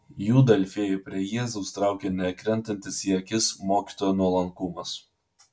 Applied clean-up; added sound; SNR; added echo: none; none; none; none.